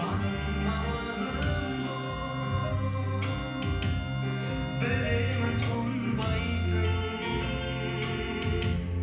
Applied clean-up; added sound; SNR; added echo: none; Trumpet; 13 dB; reverberation time 0.9 s.